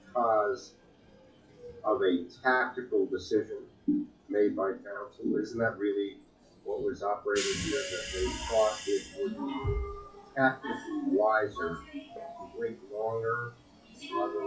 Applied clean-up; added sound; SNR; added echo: classical method WPE with log-MMSE.